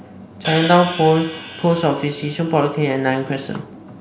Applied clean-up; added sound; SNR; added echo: none; Hi-hat; 13 dB; none.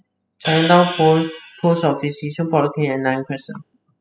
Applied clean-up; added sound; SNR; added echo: classical method spectral subtraction.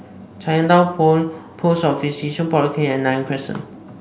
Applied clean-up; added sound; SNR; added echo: none; none; none; none.